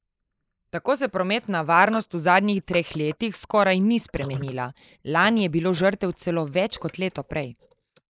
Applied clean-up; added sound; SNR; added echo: neural mask model Resemble Enhance denoiser.